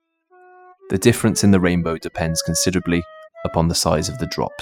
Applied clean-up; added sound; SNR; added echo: classical method spectral subtraction.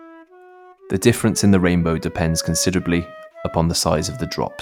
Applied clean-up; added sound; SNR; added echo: none; Wind instrument, woodwind instrument; 18 dB; none.